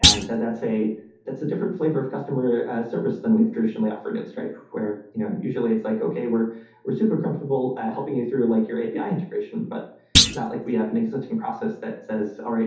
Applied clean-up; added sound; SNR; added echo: none; Thump, thud; -3 dB; reverberation time 0.5 s.